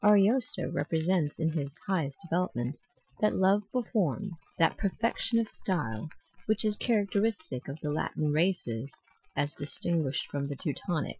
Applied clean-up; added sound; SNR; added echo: classical method Wiener filter.